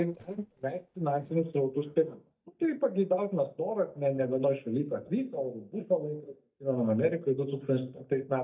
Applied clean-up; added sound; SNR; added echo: neural mask model DeepFilterNet 3.